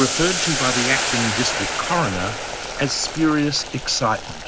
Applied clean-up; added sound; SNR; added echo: none; Boiling; 2 dB; none.